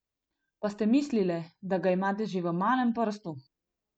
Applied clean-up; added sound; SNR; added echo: none; none; none; none.